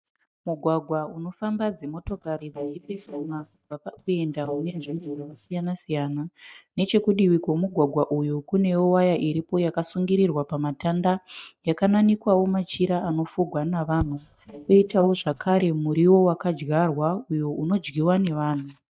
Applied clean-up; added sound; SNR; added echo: neural mask model DeepFilterNet 3.